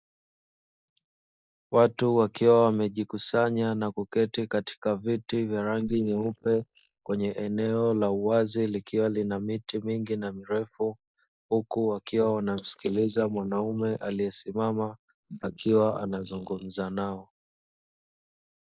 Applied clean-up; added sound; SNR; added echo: neural mask model Resemble Enhance denoiser.